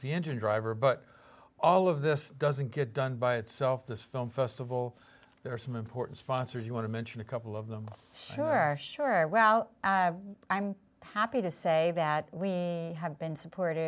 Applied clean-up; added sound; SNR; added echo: none; none; none; none.